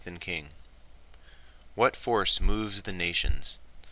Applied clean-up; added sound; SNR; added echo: none; none; none; none.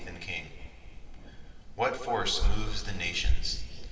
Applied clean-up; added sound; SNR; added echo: none; Thunder; 18 dB; reverberation time 2.7 s.